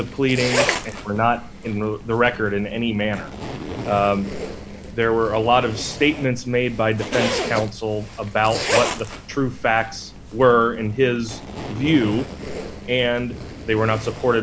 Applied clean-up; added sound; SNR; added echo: none; Zipper (clothing); 8 dB; none.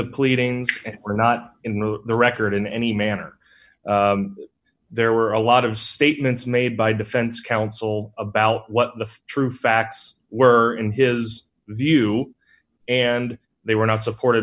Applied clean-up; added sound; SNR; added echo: none; none; none; none.